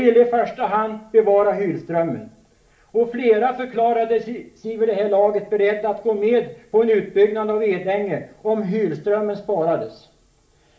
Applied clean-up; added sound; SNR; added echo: none; none; none; reverberation time 0.4 s.